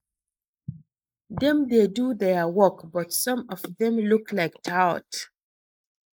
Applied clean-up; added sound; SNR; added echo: neural mask model Resemble Enhance denoiser.